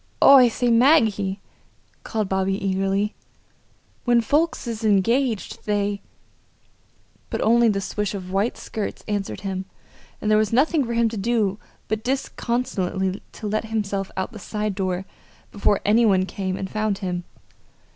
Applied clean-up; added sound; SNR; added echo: none; none; none; none.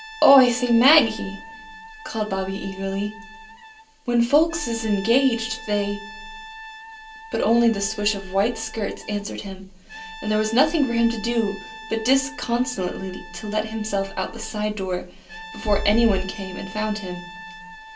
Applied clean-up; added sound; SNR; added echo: none; Brass instrument; 17 dB; reverberation time 0.3 s.